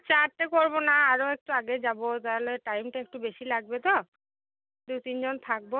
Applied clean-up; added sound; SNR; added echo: none; none; none; none.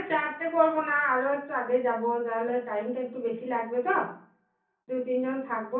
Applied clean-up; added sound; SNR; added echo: none; none; none; reverberation time 0.6 s.